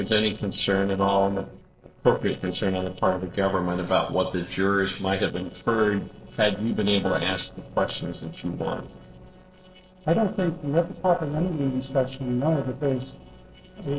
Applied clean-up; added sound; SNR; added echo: neural separator model SepFormer DNS4.